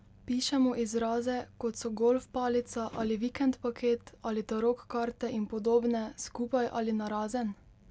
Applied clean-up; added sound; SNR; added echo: none; none; none; none.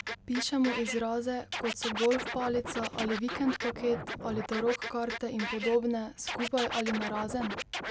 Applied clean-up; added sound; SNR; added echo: none; Scratching (performance technique); 6 dB; none.